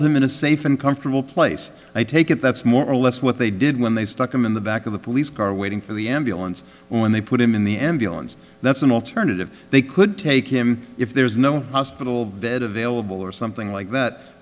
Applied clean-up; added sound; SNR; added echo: none; none; none; none.